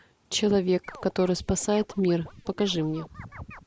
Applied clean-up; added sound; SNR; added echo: neural mask model Resemble Enhance denoiser.